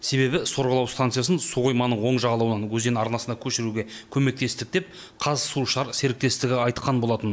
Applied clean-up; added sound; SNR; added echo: none; none; none; none.